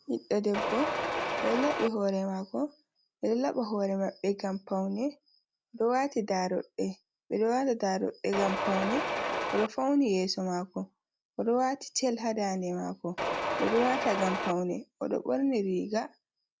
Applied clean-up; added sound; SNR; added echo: none; Mechanisms; 1 dB; none.